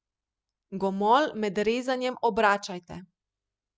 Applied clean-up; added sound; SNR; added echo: none; none; none; none.